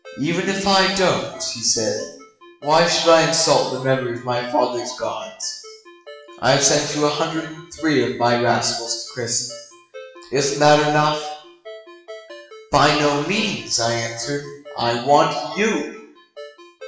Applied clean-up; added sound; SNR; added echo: classical method WPE with log-MMSE.